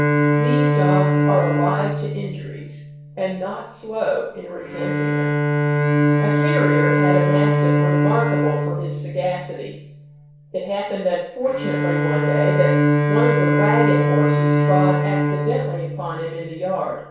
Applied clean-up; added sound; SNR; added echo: none; Bowed string instrument; -5 dB; reverberation time 0.6 s.